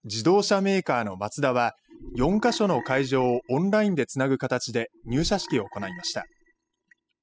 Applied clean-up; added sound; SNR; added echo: classical method spectral subtraction.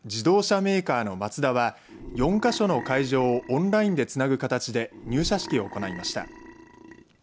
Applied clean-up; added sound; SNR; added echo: none; Burping, eructation; 14 dB; none.